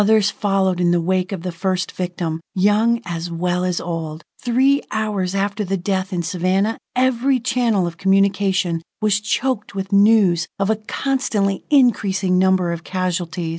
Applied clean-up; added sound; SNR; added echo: none; none; none; none.